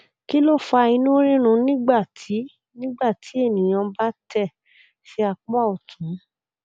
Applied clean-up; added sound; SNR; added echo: none; none; none; none.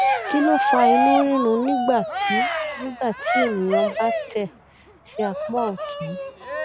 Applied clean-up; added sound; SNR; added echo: none; Cheering; -1 dB; none.